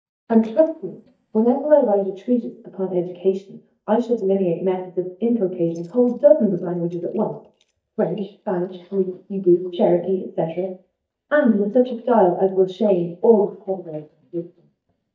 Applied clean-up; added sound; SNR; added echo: neural mask model DeepFilterNet 3.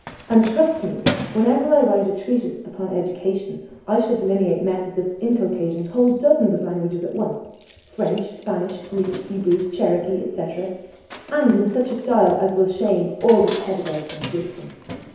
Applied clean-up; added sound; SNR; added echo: none; Keys jangling; 14 dB; reverberation time 1.0 s.